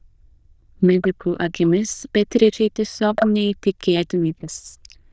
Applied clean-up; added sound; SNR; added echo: neural diffusion model UNIVERSE++.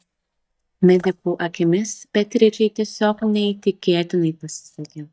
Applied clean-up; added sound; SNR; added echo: neural mask model DeepFilterNet 3.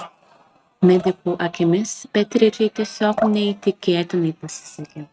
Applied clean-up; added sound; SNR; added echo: neural mask model RNNoise.